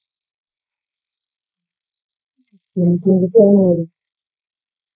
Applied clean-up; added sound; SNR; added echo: neural mask model Resemble Enhance denoiser.